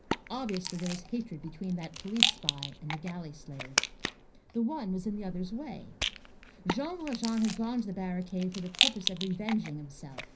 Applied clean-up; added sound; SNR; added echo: none; Rattle; 1 dB; reverberation time 0.4 s.